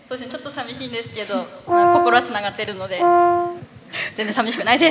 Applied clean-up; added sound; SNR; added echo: none; Brass instrument; -5 dB; none.